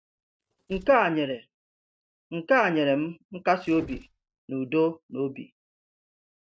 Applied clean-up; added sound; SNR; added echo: neural mask model RNNoise.